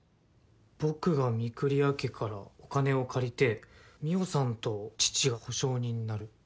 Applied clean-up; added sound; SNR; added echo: none; none; none; none.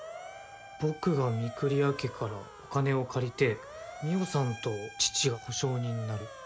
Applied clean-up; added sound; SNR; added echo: none; Motor vehicle (road) / Siren; 14 dB; none.